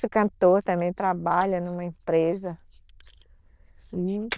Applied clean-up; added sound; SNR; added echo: neural diffusion model UNIVERSE++.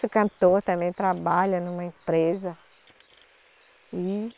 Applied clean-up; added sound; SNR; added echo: neural separator model SepFormer WHAM!.